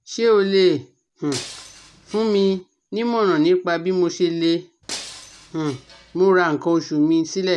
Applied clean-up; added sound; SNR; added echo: none; Shatter; 17 dB; none.